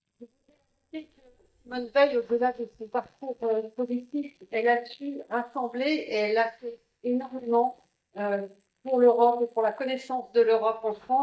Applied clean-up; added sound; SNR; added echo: neural mask model DeepFilterNet 3.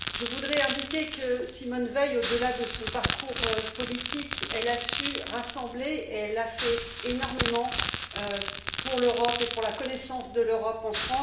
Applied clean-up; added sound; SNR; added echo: none; Crackle; -1 dB; reverberation time 0.7 s.